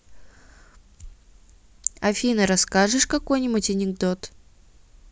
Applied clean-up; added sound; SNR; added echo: none; none; none; none.